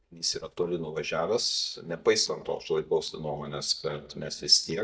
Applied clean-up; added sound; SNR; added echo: neural mask model DeepFilterNet 3.